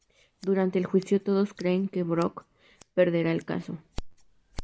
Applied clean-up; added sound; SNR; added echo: none; Scissors; 17 dB; none.